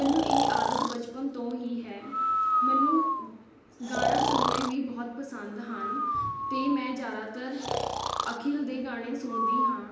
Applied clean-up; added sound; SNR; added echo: none; Breathing; -3 dB; reverberation time 1.1 s.